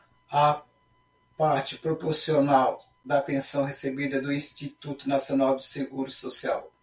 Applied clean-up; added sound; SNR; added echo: none; none; none; none.